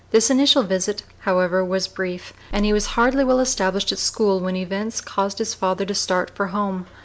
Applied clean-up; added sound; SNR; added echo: none; none; none; none.